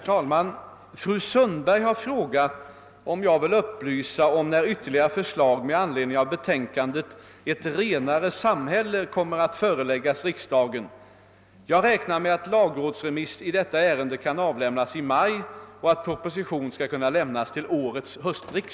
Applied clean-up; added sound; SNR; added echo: none; none; none; none.